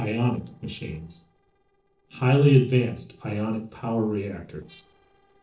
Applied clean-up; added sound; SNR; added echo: neural separator model SepFormer DNS4.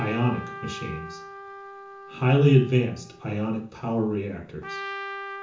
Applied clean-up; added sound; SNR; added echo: none; Trumpet; 13 dB; reverberation time 0.6 s.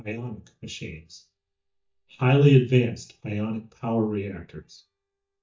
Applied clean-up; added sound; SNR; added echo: neural mask model DeepFilterNet 3.